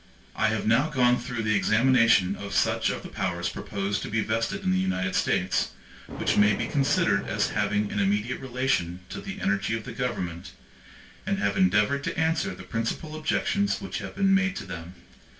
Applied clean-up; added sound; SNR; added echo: none; Thunder; 19 dB; reverberation time 0.2 s.